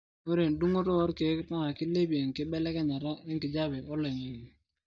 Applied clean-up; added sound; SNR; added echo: neural mask model DeepFilterNet 3.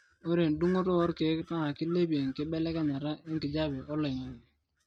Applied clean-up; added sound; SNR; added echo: neural mask model RNNoise.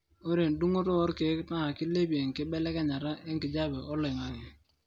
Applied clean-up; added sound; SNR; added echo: none; none; none; none.